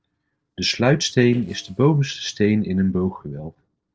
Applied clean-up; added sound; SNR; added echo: neural separator model SepFormer DNS4.